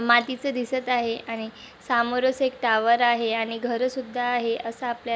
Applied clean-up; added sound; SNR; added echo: none; none; none; none.